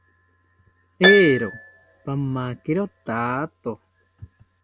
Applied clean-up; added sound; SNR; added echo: none; Harp; 3 dB; none.